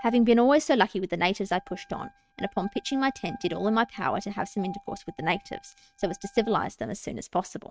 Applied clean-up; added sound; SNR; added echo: neural mask model RNNoise.